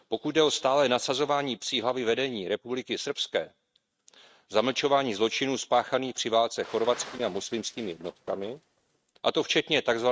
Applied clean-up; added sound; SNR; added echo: neural mask model RNNoise.